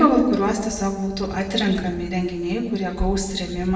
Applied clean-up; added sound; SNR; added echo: none; none; none; reverberation time 1.0 s.